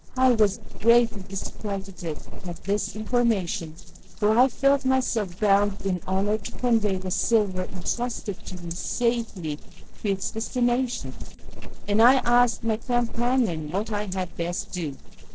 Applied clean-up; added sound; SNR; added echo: neural separator model SepFormer DNS4.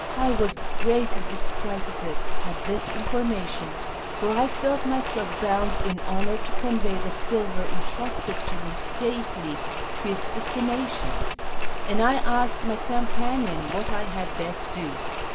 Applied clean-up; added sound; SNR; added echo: none; Rain; -5 dB; reverberation time 0.3 s.